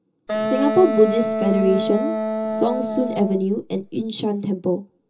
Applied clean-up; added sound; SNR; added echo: none; Wind instrument, woodwind instrument; 3 dB; reverberation time 0.2 s.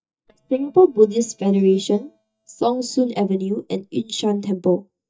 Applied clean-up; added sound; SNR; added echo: neural mask model DeepFilterNet 3.